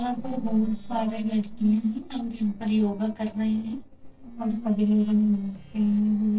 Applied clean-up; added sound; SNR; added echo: neural separator model SepFormer DNS4.